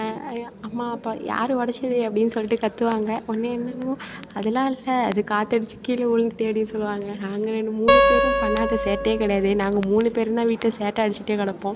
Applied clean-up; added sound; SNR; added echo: none; Acoustic guitar; -1 dB; none.